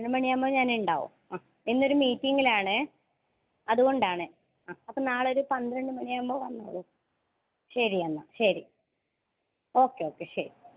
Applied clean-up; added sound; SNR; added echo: none; none; none; none.